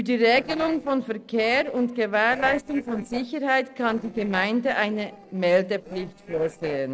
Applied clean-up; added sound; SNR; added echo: neural separator model SepFormer DNS4.